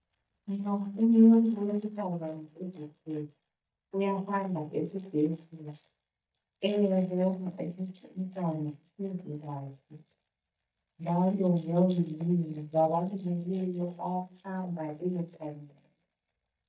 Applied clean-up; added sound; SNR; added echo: neural mask model DeepFilterNet 3.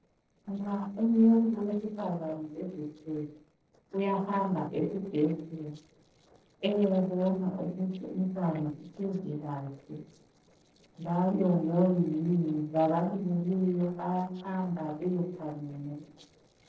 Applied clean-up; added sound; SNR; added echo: neural separator model SepFormer DNS4.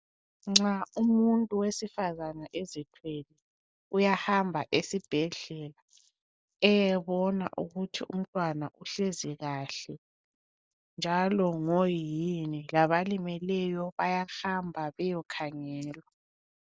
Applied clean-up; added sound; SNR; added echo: none; none; none; none.